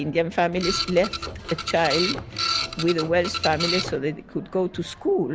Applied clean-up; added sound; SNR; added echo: none; Printer; 4 dB; none.